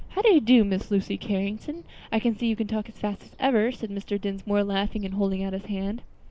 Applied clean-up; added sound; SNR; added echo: none; Bird vocalization, bird call, bird song; 16 dB; none.